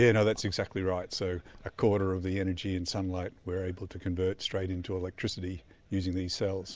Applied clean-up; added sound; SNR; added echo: none; none; none; none.